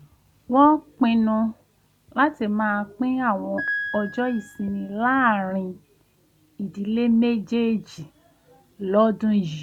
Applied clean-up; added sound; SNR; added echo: none; Piano; 10 dB; none.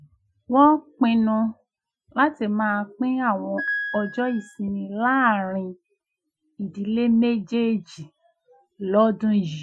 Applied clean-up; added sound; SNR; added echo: classical method Wiener filter.